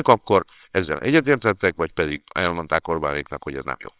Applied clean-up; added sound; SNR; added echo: neural separator model SepFormer WHAMR!.